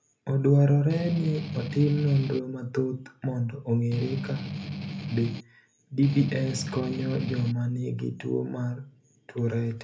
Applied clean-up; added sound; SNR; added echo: none; Strum; 8 dB; reverberation time 0.3 s.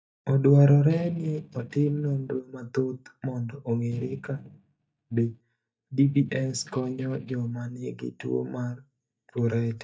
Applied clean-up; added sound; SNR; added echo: neural mask model DeepFilterNet 3.